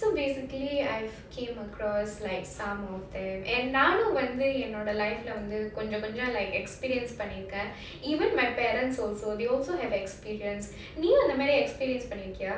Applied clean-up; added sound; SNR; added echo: none; none; none; none.